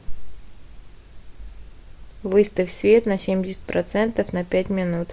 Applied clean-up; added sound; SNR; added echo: none; none; none; none.